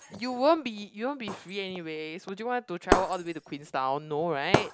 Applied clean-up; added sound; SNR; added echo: none; Shatter; 3 dB; none.